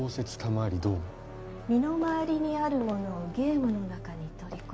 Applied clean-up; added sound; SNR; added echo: none; none; none; none.